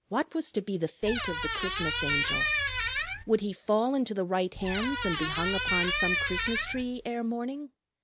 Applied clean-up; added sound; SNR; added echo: none; Squeak; -1 dB; none.